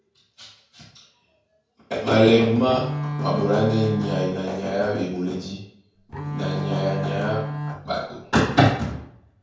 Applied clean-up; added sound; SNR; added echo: none; Bowed string instrument; 6 dB; reverberation time 0.5 s.